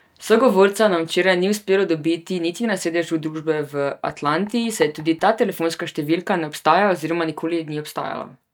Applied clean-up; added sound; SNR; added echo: neural mask model DeepFilterNet 3.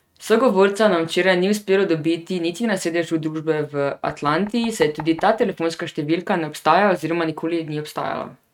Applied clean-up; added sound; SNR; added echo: neural mask model RNNoise.